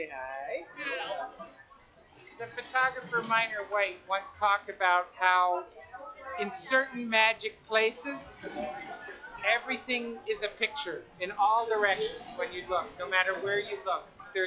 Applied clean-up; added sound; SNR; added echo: classical method log-MMSE.